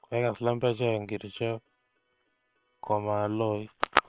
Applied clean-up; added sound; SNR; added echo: neural separator model SepFormer WHAM!.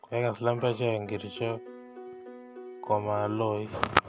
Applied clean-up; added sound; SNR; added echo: none; Piano; 15 dB; none.